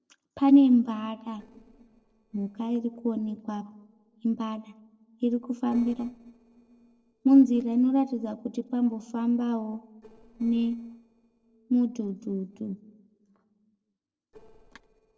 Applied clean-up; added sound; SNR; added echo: neural separator model SepFormer DNS4.